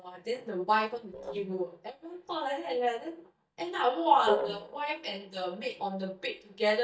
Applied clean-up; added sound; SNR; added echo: neural mask model DeepFilterNet 3.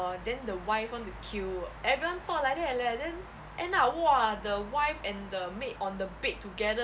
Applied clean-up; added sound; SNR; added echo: none; none; none; none.